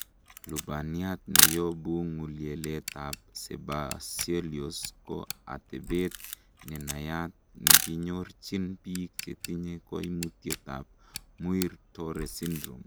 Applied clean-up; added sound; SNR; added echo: none; Camera; -2 dB; none.